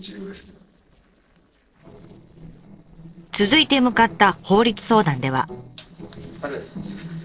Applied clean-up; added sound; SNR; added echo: neural separator model SepFormer DNS4.